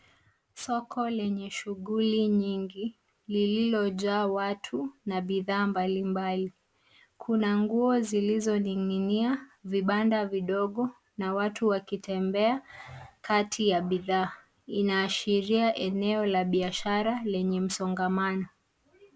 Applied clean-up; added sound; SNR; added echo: none; Clapping; 19 dB; none.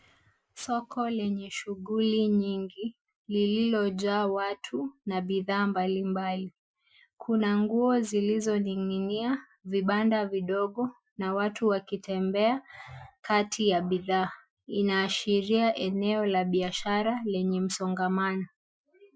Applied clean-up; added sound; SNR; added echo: classical method Wiener filter.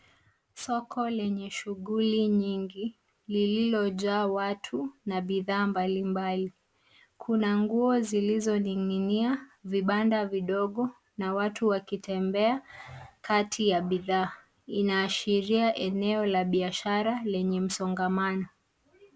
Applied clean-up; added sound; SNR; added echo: none; none; none; none.